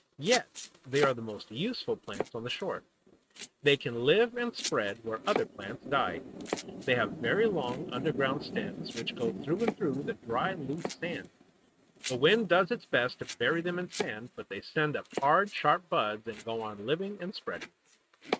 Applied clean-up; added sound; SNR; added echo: neural mask model RNNoise.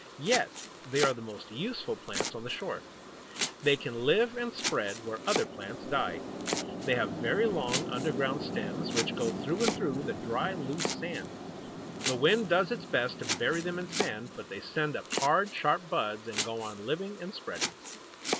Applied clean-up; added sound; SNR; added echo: none; Chatter / Traffic noise, roadway noise / Train + Domestic sounds, home sounds; 5 dB; none.